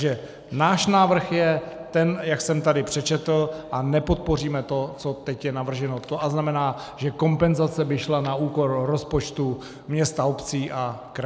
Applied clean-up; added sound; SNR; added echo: none; none; none; none.